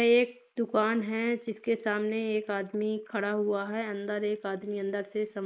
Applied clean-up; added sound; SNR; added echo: neural mask model Resemble Enhance denoiser.